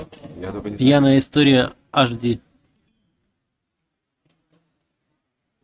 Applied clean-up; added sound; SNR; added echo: neural mask model RNNoise.